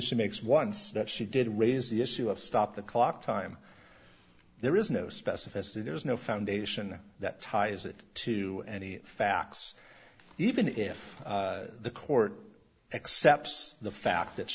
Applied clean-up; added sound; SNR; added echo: none; none; none; none.